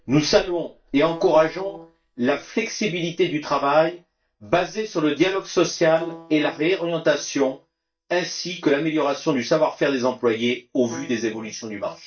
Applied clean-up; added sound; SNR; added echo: neural mask model DeepFilterNet 3.